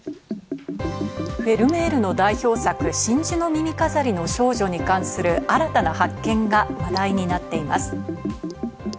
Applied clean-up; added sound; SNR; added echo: none; Liquid; 10 dB; none.